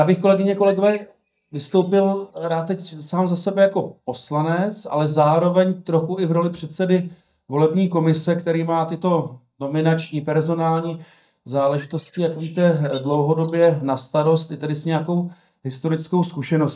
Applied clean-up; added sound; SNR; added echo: neural mask model DeepFilterNet 3.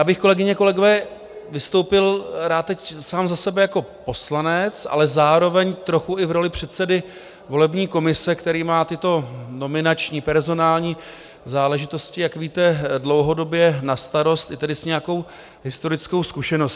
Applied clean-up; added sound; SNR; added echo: none; none; none; none.